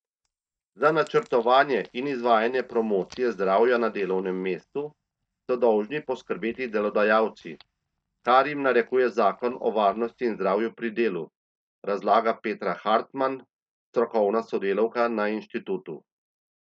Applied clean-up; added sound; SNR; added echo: neural mask model DeepFilterNet 3.